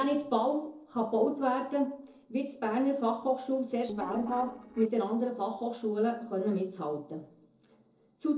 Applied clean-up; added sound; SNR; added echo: neural separator model SepFormer DNS4.